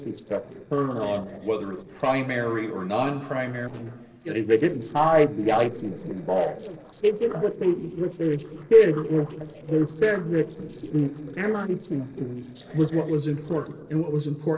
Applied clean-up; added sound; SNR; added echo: neural separator model SepFormer DNS4.